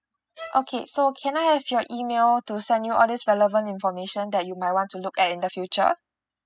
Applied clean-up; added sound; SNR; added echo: classical method spectral subtraction.